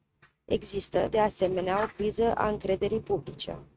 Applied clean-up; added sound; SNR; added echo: neural mask model RNNoise.